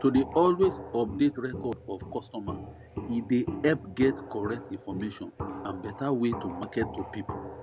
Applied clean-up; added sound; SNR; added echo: none; Walk, footsteps; 10 dB; none.